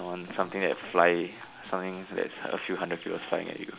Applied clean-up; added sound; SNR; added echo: none; none; none; none.